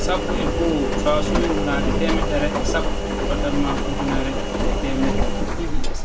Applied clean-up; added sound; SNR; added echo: none; Engine; -5 dB; reverberation time 0.2 s.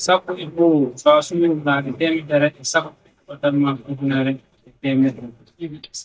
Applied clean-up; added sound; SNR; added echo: neural mask model DeepFilterNet 3.